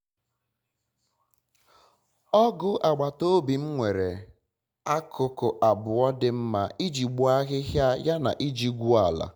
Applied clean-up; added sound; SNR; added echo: none; none; none; none.